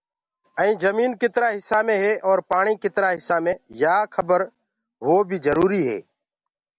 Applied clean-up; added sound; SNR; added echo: none; none; none; none.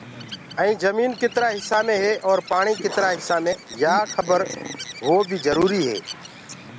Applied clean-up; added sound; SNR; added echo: none; Bird; 13 dB; none.